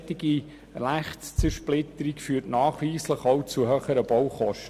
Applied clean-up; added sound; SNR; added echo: none; Bass drum; 9 dB; none.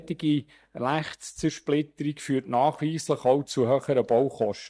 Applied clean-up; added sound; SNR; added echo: neural mask model DeepFilterNet 3.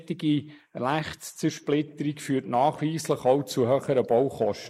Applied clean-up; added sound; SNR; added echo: neural mask model Resemble Enhance denoiser.